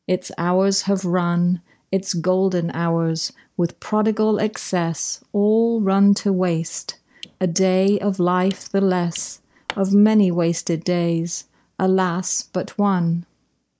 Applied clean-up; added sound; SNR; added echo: neural mask model Resemble Enhance denoiser.